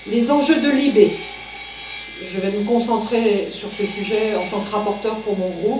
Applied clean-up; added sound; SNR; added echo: none; Sawing; 16 dB; reverberation time 0.8 s.